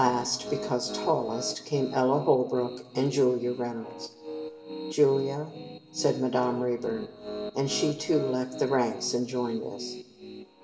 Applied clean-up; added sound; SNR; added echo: none; Piano; 11 dB; reverberation time 0.9 s.